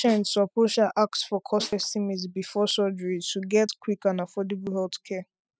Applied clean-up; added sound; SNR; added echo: classical method spectral subtraction.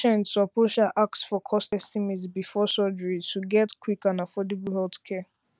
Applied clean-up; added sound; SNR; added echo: none; none; none; none.